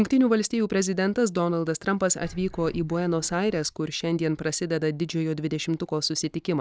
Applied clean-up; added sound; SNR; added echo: neural mask model DeepFilterNet 3.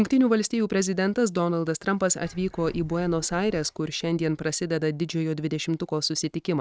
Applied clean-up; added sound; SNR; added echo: neural mask model RNNoise.